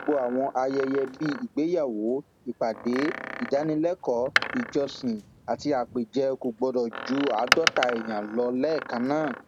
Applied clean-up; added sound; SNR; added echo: none; Door; 7 dB; none.